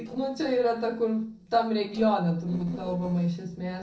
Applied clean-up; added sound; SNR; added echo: neural separator model SepFormer DNS4.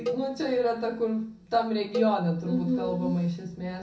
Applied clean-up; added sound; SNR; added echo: none; Cowbell; 11 dB; reverberation time 0.3 s.